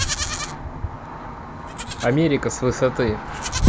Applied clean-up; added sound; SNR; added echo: none; Livestock, farm animals, working animals; 11 dB; none.